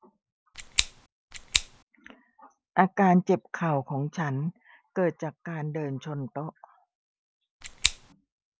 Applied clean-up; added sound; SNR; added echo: none; Scissors; 0 dB; none.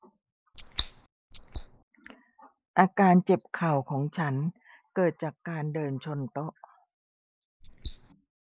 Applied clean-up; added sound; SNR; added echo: neural mask model Resemble Enhance denoiser.